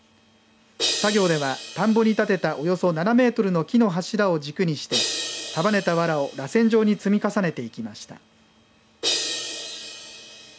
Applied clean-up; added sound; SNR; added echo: none; Crash cymbal; 10 dB; none.